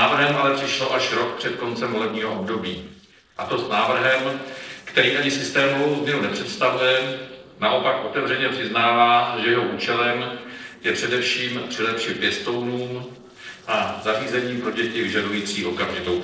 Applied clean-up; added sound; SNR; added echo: neural separator model SepFormer DNS4.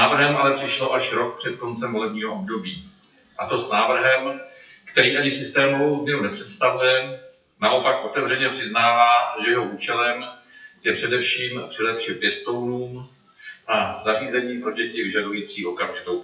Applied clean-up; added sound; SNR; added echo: classical method WPE with log-MMSE.